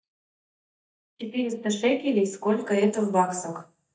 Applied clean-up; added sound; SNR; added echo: neural mask model DeepFilterNet 3.